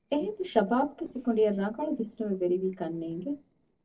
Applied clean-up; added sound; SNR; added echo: neural separator model SepFormer DNS4.